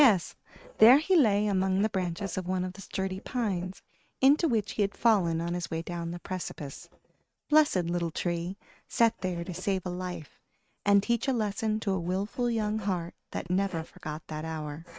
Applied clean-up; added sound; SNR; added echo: neural mask model RNNoise.